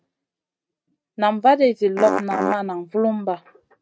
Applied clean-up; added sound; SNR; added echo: neural mask model RNNoise.